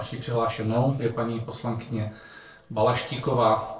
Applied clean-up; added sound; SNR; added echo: neural separator model SepFormer DNS4.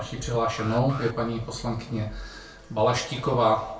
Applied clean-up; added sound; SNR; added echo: none; Alarm; 16 dB; reverberation time 0.3 s.